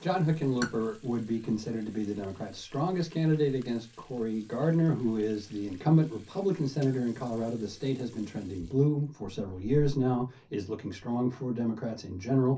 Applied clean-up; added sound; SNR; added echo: none; Sink (filling or washing) / Water tap, faucet; 19 dB; reverberation time 0.3 s.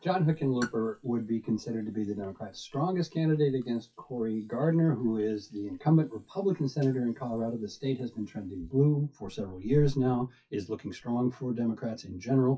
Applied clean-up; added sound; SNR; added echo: classical method WPE with log-MMSE.